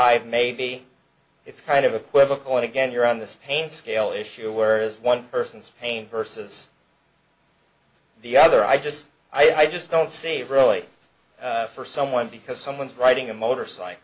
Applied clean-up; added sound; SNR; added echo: none; none; none; none.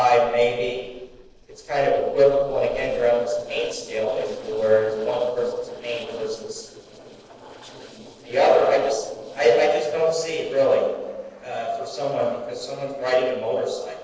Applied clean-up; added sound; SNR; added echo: neural separator model SepFormer DNS4.